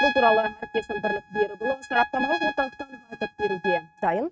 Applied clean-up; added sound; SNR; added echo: neural mask model RNNoise.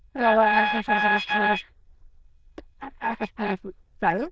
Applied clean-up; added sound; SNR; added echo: neural diffusion model UNIVERSE++.